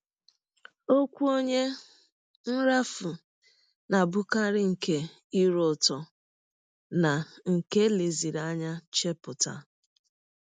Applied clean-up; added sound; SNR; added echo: none; none; none; none.